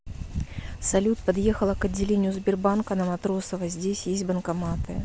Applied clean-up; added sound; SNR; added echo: none; none; none; none.